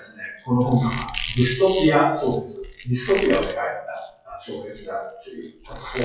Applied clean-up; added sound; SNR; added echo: classical method WPE with log-MMSE.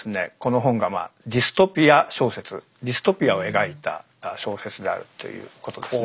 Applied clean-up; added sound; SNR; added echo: none; none; none; none.